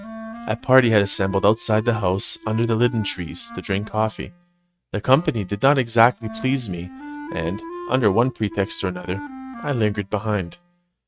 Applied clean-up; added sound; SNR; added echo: neural mask model RNNoise.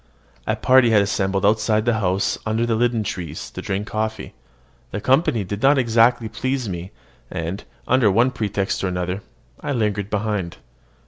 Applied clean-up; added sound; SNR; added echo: none; none; none; none.